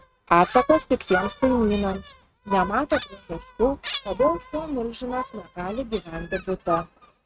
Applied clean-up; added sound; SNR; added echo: neural mask model RNNoise.